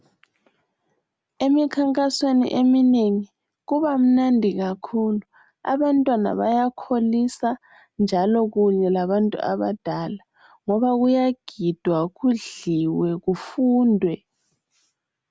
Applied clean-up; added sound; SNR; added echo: none; none; none; none.